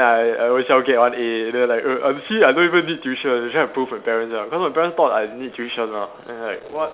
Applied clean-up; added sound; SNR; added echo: none; none; none; none.